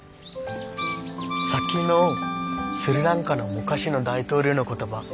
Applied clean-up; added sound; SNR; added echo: none; Wind instrument, woodwind instrument; 7 dB; none.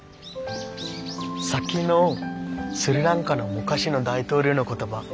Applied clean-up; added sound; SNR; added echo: none; none; none; none.